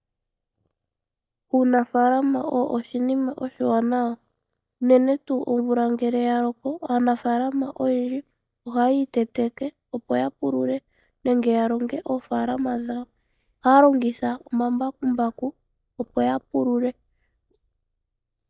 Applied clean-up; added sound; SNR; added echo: neural mask model DeepFilterNet 3.